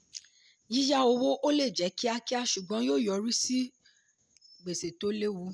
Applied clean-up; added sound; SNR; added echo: none; none; none; none.